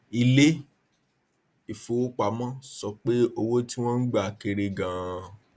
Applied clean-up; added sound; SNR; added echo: none; none; none; none.